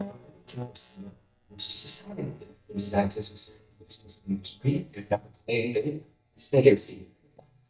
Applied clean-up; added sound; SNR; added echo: neural mask model DeepFilterNet 3.